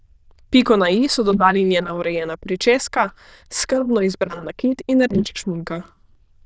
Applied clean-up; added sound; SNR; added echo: neural diffusion model UNIVERSE++.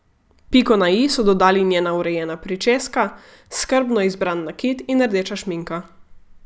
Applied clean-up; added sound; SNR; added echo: none; none; none; none.